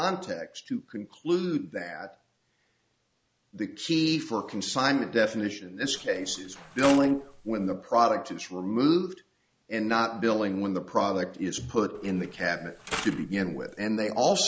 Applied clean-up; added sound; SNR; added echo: none; Mechanisms; 12 dB; none.